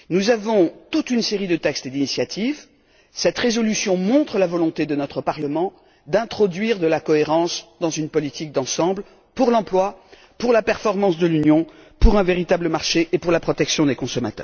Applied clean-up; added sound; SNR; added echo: none; none; none; none.